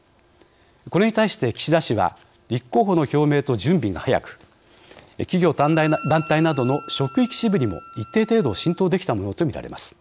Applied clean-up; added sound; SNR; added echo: none; Wind instrument, woodwind instrument; 18 dB; none.